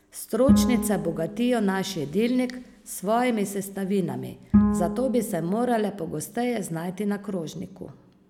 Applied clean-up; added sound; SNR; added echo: none; Bowed string instrument; 2 dB; none.